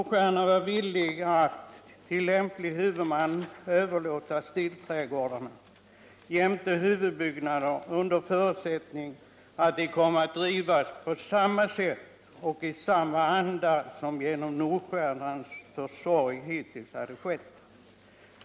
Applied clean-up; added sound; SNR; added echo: none; none; none; none.